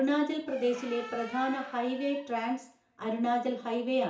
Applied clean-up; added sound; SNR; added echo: none; Squeak; 17 dB; reverberation time 0.6 s.